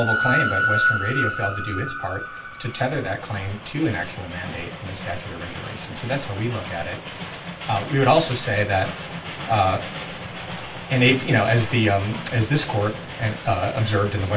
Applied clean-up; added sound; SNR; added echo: none; Train; 6 dB; reverberation time 0.2 s.